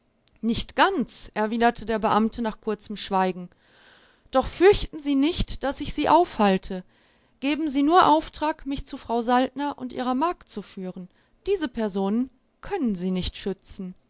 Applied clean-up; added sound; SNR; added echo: none; none; none; none.